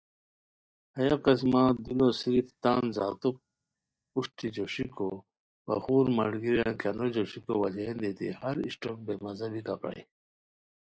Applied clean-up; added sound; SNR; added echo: neural mask model DeepFilterNet 3.